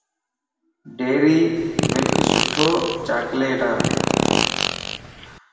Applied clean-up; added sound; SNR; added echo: none; Fart; -1 dB; reverberation time 2.5 s.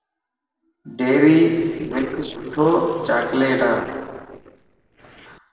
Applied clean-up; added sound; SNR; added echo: neural separator model SepFormer DNS4.